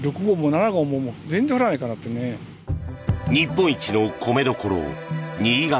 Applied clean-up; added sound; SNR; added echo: none; none; none; none.